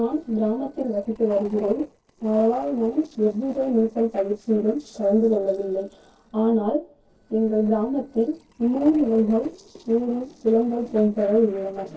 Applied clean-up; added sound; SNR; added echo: neural separator model SepFormer DNS4.